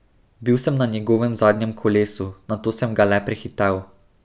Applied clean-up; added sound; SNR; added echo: none; none; none; none.